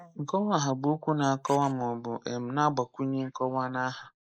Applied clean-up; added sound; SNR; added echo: neural mask model Resemble Enhance denoiser.